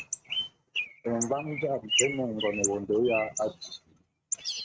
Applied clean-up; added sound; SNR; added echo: neural mask model RNNoise.